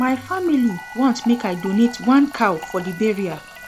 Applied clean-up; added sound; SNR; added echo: none; Fill (with liquid) + Siren; 17 dB; none.